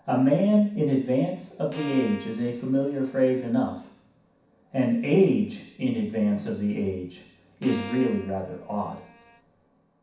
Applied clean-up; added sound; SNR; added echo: none; Bowed string instrument; 18 dB; reverberation time 0.6 s.